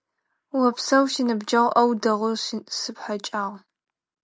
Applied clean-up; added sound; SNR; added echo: none; none; none; none.